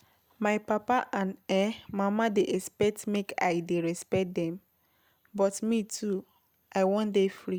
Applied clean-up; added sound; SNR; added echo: none; none; none; none.